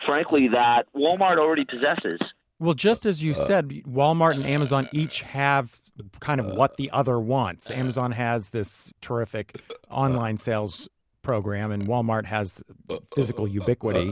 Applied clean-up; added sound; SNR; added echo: none; Burping, eructation; 15 dB; none.